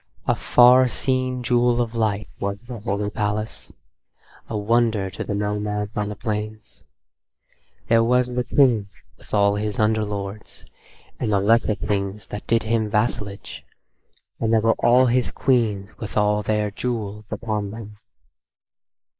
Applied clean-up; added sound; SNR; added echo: neural mask model Resemble Enhance denoiser.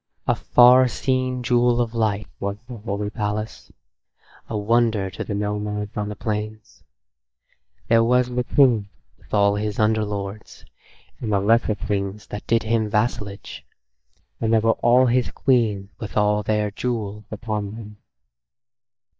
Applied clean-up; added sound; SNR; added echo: neural mask model DeepFilterNet 3.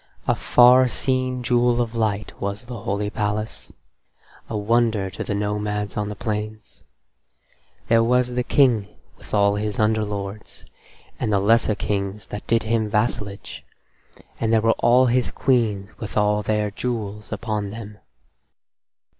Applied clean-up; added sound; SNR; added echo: none; none; none; none.